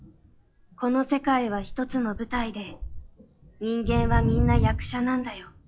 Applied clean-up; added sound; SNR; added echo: classical method log-MMSE.